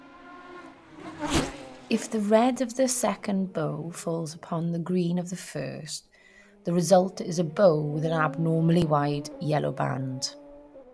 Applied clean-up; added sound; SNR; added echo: none; Race car, auto racing / Accelerating, revving, vroom; 13 dB; none.